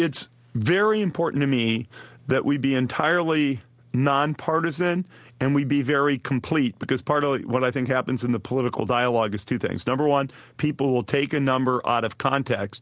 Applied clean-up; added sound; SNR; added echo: none; none; none; none.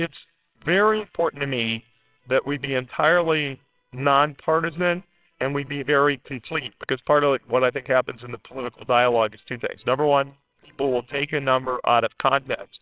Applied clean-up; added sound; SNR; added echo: neural separator model SepFormer WHAMR!.